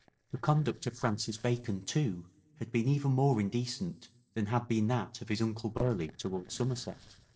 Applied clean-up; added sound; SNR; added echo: neural separator model SepFormer DNS4.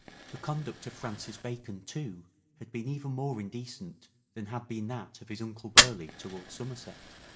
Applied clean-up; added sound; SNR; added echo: none; Fire; -5 dB; reverberation time 0.5 s.